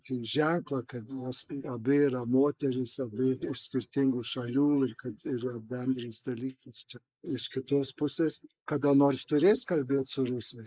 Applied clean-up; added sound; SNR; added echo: neural mask model Resemble Enhance denoiser.